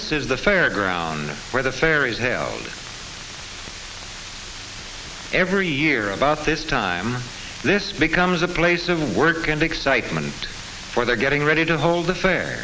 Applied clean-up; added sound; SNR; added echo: none; none; none; none.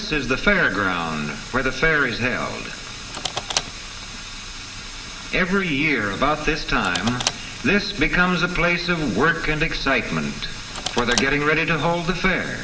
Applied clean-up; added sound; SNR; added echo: none; Car; 12 dB; reverberation time 2.3 s.